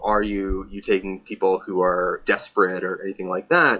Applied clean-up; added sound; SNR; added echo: classical method WPE with log-MMSE.